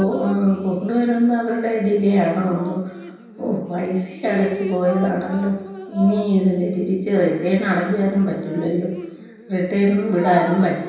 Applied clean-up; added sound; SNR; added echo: none; Drip; 15 dB; reverberation time 0.9 s.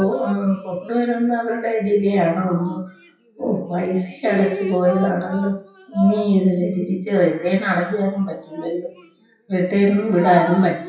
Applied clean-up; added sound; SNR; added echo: classical method WPE with log-MMSE.